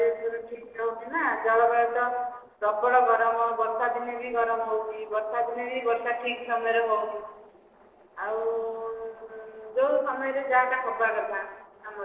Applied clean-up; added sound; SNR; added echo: neural separator model SepFormer DNS4.